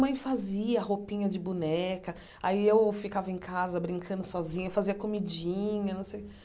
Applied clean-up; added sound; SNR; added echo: none; none; none; none.